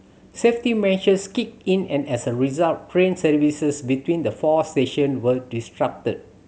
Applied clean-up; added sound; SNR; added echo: none; none; none; none.